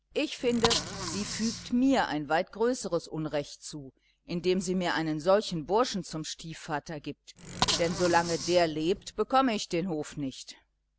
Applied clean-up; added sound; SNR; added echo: none; Bicycle; 5 dB; none.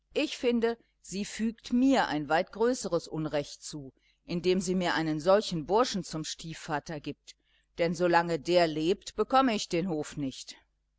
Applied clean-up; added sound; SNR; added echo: none; none; none; none.